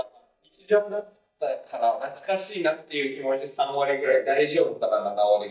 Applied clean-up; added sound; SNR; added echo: neural mask model DeepFilterNet 3.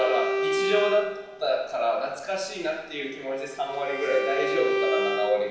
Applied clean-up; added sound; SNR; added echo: none; Bowed string instrument; 2 dB; reverberation time 0.9 s.